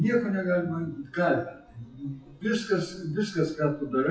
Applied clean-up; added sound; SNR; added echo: classical method WPE with log-MMSE.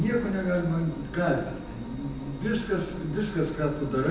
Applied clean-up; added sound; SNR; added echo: none; Engine; 13 dB; reverberation time 0.9 s.